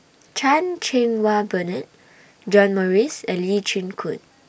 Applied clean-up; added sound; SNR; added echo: none; none; none; none.